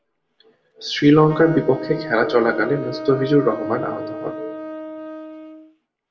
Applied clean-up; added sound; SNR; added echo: none; Wind instrument, woodwind instrument; 11 dB; reverberation time 1.2 s.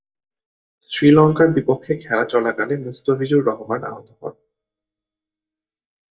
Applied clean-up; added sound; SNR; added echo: neural mask model DeepFilterNet 3.